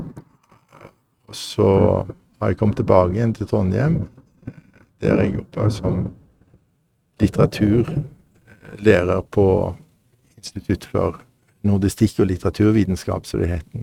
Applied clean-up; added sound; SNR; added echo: neural mask model RNNoise.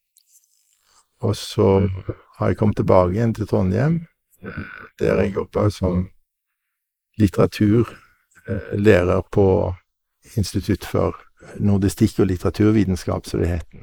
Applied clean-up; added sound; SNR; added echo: neural mask model Resemble Enhance denoiser.